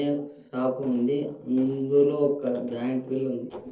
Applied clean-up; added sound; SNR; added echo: neural separator model SepFormer DNS4.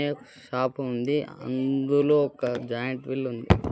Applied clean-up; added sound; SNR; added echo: none; none; none; none.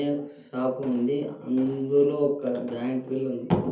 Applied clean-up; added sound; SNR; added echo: none; Explosion; 20 dB; reverberation time 0.5 s.